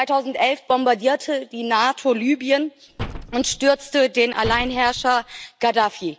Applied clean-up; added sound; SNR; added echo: none; Slam; 14 dB; none.